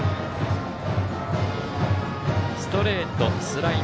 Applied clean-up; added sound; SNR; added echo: none; none; none; none.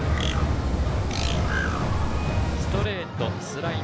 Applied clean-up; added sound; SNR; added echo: none; Bird; -4 dB; none.